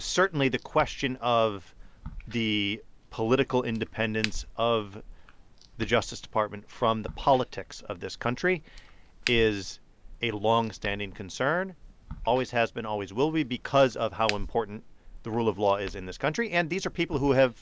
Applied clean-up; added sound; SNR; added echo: none; Crack; 14 dB; none.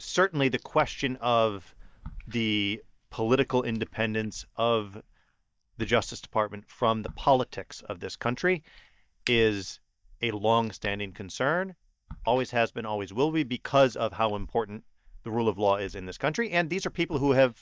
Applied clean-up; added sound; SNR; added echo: neural mask model DeepFilterNet 3.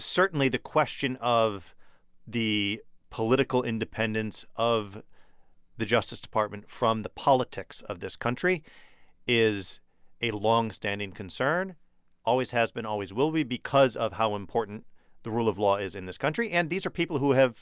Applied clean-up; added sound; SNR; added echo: none; none; none; none.